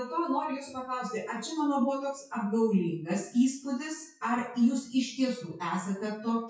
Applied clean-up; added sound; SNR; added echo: classical method WPE with log-MMSE.